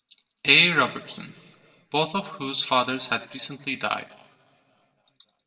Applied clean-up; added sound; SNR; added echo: none; none; none; reverberation time 1.6 s.